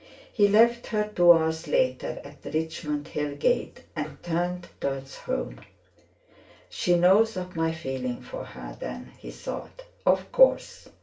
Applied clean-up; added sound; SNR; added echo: none; none; none; reverberation time 0.3 s.